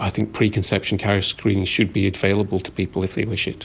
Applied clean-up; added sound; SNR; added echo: none; none; none; none.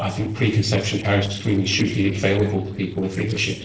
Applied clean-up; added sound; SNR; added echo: neural separator model SepFormer DNS4.